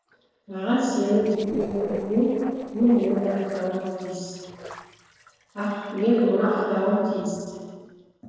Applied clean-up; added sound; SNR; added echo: neural separator model SepFormer DNS4.